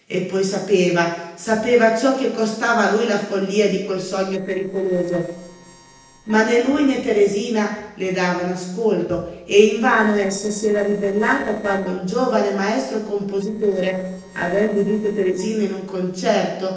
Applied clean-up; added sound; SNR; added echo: neural separator model SepFormer DNS4.